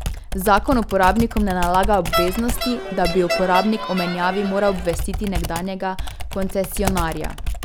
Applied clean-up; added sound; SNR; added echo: none; Crowd + Computer keyboard; 4 dB; none.